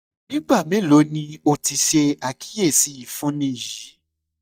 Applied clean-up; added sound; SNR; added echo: neural mask model DeepFilterNet 3.